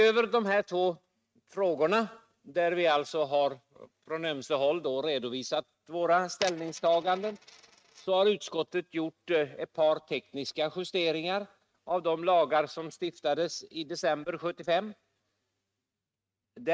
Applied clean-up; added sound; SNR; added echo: neural mask model RNNoise.